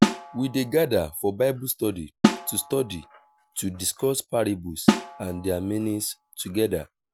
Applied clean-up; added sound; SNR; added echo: none; Snare drum; 1 dB; none.